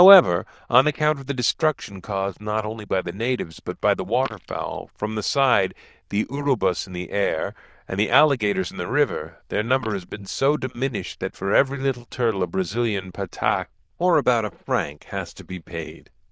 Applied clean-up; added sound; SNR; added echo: neural diffusion model UNIVERSE++.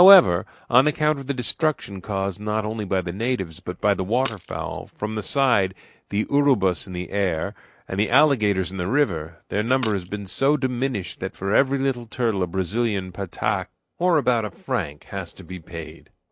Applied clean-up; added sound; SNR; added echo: none; Shatter; 19 dB; none.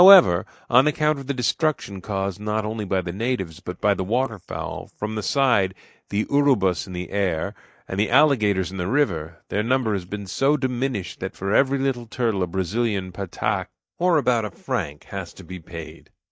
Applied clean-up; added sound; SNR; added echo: neural mask model DeepFilterNet 3.